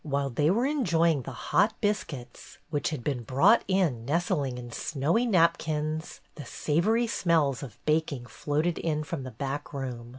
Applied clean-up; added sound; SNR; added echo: none; none; none; none.